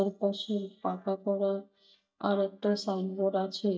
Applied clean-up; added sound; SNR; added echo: neural mask model DeepFilterNet 3.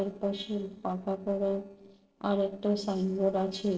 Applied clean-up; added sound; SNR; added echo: neural separator model SepFormer DNS4.